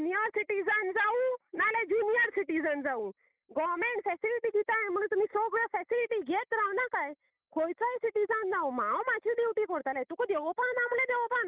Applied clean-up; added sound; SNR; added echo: none; none; none; none.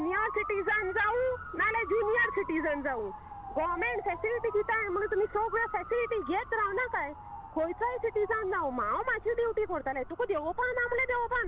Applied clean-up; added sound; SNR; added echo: none; Motor vehicle (road) / Siren; 12 dB; none.